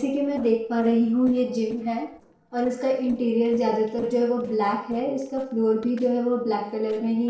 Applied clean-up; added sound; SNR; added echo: neural separator model SepFormer DNS4.